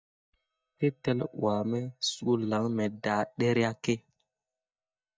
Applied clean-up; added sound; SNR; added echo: neural mask model DeepFilterNet 3.